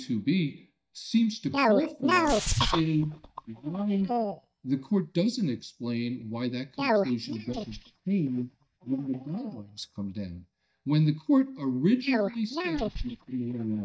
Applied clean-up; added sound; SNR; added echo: neural mask model DeepFilterNet 3.